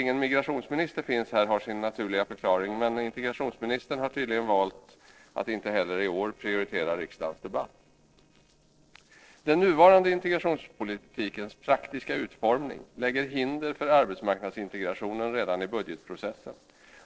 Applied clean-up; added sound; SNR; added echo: neural separator model SepFormer DNS4.